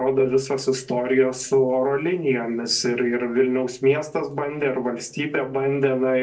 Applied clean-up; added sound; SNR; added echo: none; none; none; reverberation time 0.2 s.